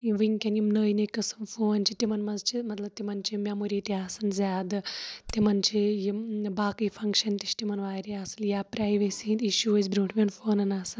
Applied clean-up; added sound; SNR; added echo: neural mask model DeepFilterNet 3.